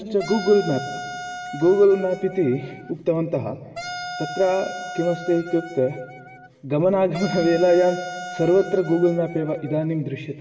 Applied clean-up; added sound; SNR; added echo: none; Wind instrument, woodwind instrument; 12 dB; reverberation time 1.6 s.